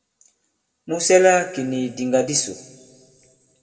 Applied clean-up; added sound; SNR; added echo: none; none; none; reverberation time 1.1 s.